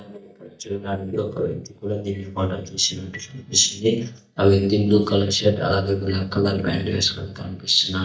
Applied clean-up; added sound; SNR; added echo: neural mask model DeepFilterNet 3.